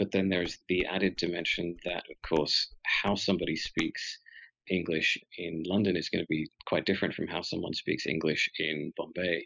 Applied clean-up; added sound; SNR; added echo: classical method spectral subtraction.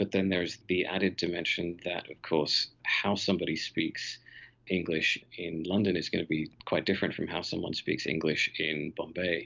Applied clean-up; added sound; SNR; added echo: none; none; none; none.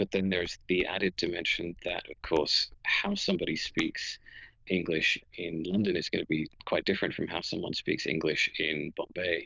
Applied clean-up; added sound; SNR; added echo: neural diffusion model UNIVERSE++.